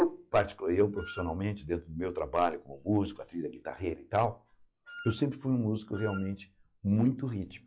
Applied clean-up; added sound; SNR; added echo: classical method log-MMSE.